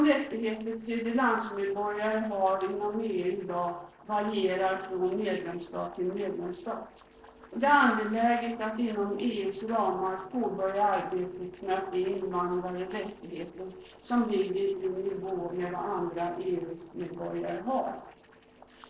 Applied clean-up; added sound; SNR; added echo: neural separator model SepFormer DNS4.